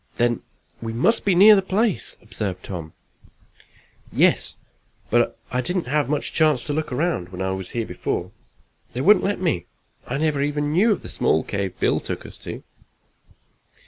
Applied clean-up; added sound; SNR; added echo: none; none; none; none.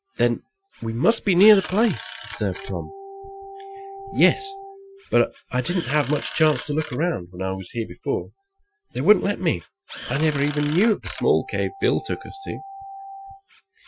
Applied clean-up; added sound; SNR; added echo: classical method Wiener filter.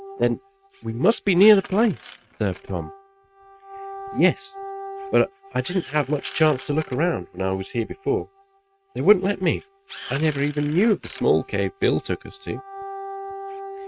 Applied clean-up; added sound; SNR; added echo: neural mask model RNNoise.